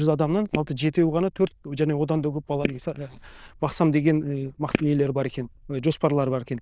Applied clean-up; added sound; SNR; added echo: neural diffusion model UNIVERSE++.